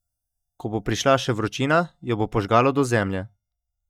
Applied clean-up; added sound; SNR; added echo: neural mask model DeepFilterNet 3.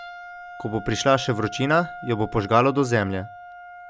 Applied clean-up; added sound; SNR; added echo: none; Wind instrument, woodwind instrument; 15 dB; none.